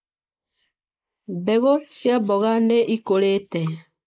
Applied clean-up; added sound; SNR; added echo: neural mask model Resemble Enhance denoiser.